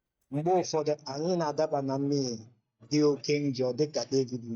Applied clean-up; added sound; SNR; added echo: neural mask model DeepFilterNet 3.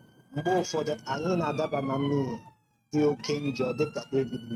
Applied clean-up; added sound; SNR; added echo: neural mask model RNNoise.